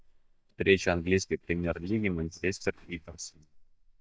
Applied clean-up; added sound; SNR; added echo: neural mask model DeepFilterNet 3.